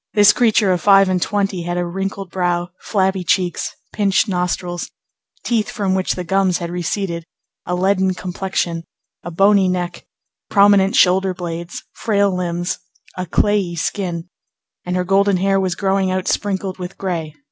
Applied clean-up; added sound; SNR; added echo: none; none; none; none.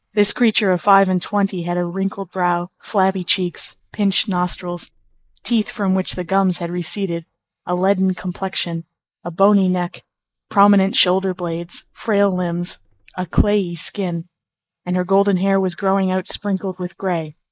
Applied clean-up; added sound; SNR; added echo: neural mask model Resemble Enhance denoiser.